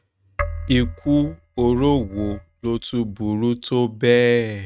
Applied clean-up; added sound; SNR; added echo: neural mask model RNNoise.